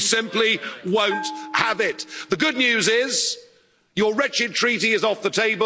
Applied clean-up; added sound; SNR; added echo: none; Bell; 18 dB; none.